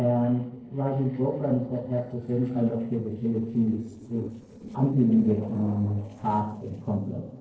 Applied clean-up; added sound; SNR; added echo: neural separator model SepFormer DNS4.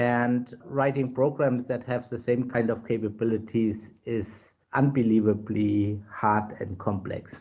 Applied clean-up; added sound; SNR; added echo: none; none; none; none.